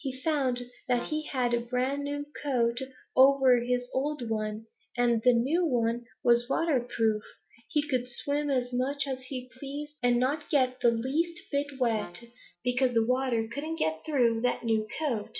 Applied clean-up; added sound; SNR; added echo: none; Brass instrument; 19 dB; none.